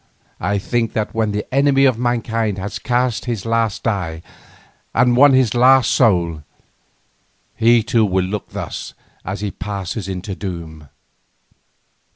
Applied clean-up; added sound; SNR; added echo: none; none; none; none.